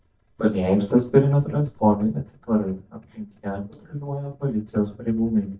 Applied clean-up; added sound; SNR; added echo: neural mask model DeepFilterNet 3.